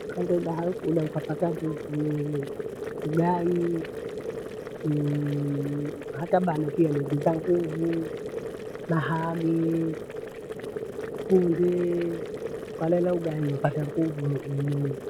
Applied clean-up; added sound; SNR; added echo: none; Boiling; 7 dB; none.